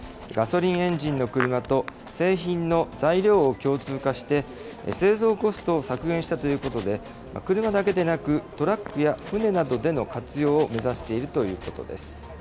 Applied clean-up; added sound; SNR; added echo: none; Writing; 19 dB; none.